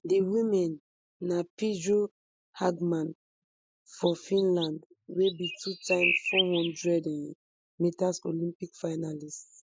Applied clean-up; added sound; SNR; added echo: neural mask model Resemble Enhance denoiser.